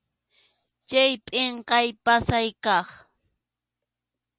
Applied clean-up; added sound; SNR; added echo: none; none; none; none.